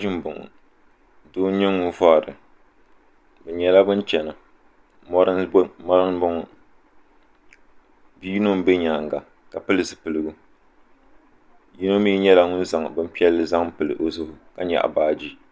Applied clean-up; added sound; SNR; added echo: none; none; none; none.